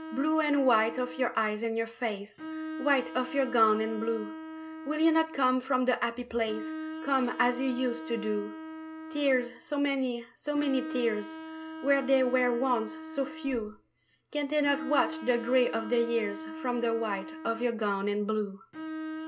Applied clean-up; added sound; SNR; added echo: none; Bowed string instrument; 11 dB; reverberation time 0.2 s.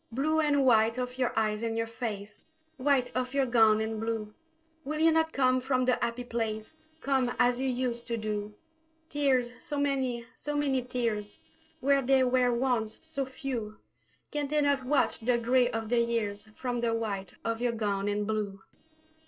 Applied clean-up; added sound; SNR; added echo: neural separator model SepFormer DNS4.